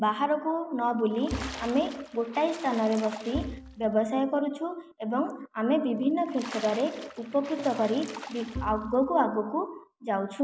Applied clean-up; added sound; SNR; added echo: none; Bowed string instrument + Splash, splatter; 13 dB; none.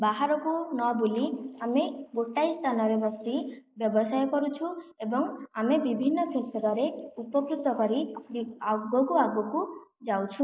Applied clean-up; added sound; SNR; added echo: neural mask model Resemble Enhance denoiser.